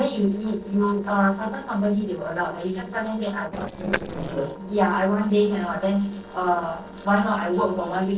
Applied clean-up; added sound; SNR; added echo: neural separator model SepFormer DNS4.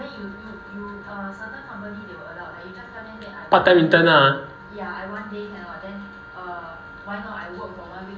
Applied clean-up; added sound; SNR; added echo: none; Wind instrument, woodwind instrument; 19 dB; reverberation time 0.5 s.